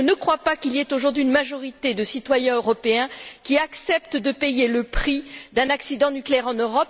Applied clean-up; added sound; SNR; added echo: none; none; none; none.